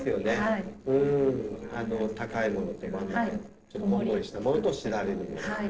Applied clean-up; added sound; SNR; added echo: neural separator model SepFormer DNS4.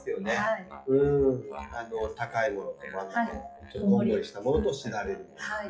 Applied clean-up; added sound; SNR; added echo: classical method WPE with log-MMSE.